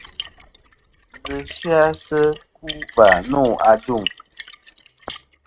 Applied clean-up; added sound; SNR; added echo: neural mask model RNNoise.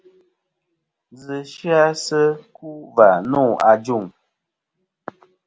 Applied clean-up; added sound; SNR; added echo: none; none; none; none.